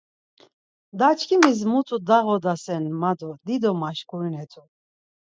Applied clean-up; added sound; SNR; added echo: classical method spectral subtraction.